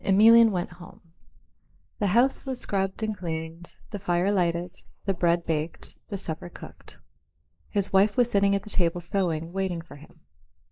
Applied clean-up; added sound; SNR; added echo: neural mask model Resemble Enhance denoiser.